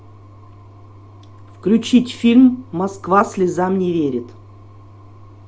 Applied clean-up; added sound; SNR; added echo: none; none; none; none.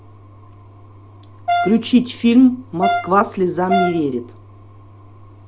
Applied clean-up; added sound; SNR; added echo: none; Brass instrument; 3 dB; none.